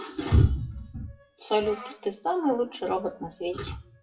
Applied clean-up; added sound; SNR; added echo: classical method WPE with log-MMSE.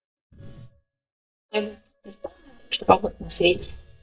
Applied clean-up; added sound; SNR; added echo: neural mask model DeepFilterNet 3.